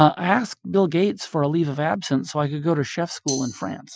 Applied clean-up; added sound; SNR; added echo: classical method Wiener filter.